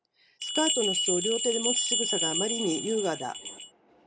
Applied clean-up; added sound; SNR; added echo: none; Bell; -2 dB; none.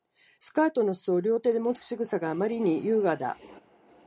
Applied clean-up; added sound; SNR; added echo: none; none; none; none.